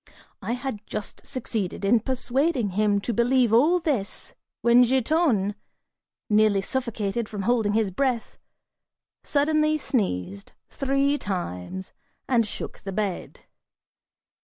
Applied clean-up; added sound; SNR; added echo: none; none; none; none.